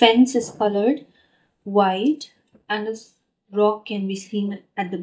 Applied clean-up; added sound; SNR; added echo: neural mask model DeepFilterNet 3.